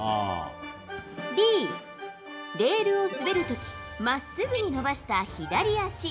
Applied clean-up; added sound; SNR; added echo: none; none; none; none.